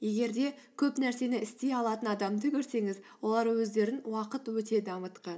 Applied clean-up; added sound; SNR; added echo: none; none; none; none.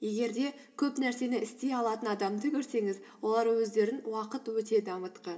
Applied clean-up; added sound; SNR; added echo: none; none; none; reverberation time 2.3 s.